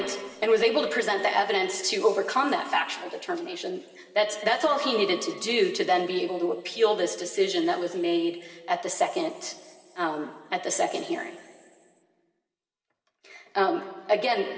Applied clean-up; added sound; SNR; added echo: none; none; none; reverberation time 2.3 s.